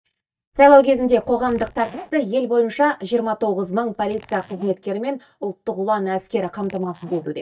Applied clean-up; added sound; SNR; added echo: neural mask model DeepFilterNet 3.